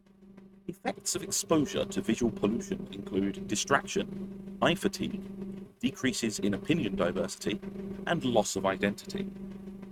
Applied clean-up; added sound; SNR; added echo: neural mask model RNNoise.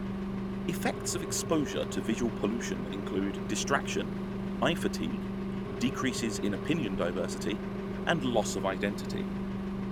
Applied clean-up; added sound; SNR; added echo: none; Engine; 1 dB; none.